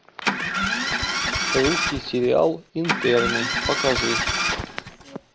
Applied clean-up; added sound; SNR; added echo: none; Engine starting; 0 dB; none.